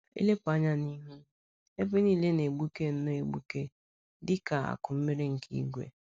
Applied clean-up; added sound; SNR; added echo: none; none; none; none.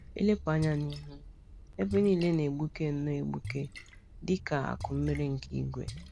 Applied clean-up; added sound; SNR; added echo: none; Splash, splatter; 13 dB; none.